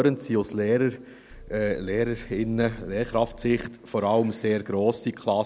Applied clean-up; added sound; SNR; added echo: none; Idling / Car; 18 dB; none.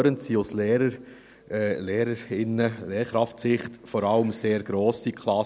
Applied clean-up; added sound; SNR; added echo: none; none; none; none.